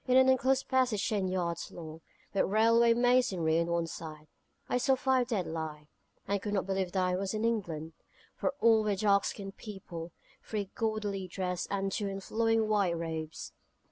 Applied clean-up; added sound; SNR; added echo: none; none; none; none.